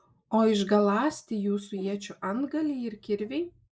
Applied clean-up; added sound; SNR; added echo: neural mask model Resemble Enhance denoiser.